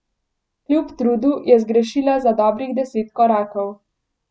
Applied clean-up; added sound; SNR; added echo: none; none; none; none.